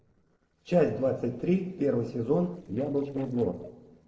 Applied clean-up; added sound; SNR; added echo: neural separator model SepFormer DNS4.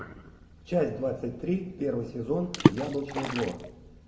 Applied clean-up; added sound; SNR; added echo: none; Water / Splash, splatter; -4 dB; reverberation time 0.8 s.